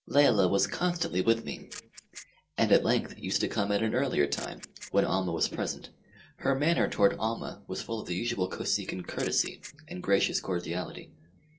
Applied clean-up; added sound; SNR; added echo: neural separator model SepFormer DNS4.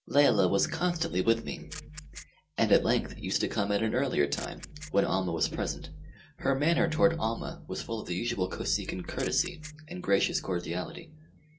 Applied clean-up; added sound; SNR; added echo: none; Camera; 19 dB; reverberation time 0.2 s.